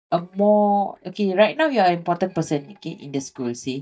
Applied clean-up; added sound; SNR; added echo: neural mask model DeepFilterNet 3.